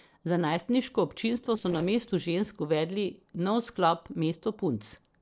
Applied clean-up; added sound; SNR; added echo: neural separator model SepFormer DNS4.